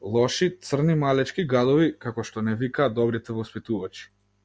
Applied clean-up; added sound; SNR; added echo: none; none; none; none.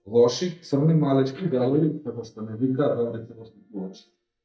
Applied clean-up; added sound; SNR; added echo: neural mask model DeepFilterNet 3.